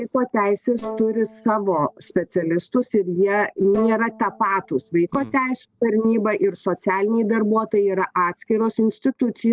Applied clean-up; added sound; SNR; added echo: neural separator model SepFormer DNS4.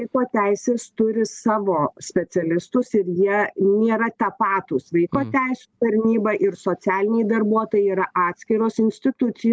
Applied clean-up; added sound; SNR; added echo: none; none; none; none.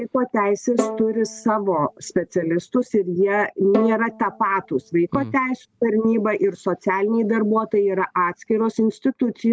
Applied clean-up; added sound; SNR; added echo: none; Bowed string instrument; 11 dB; none.